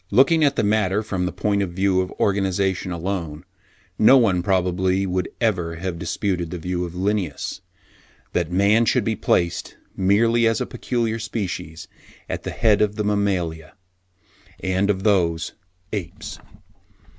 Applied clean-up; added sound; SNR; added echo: none; none; none; none.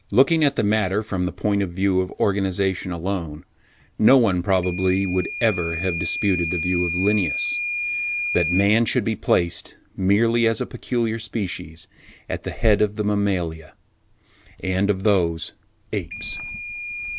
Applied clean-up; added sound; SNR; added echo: none; Microwave oven / Alarm; 10 dB; none.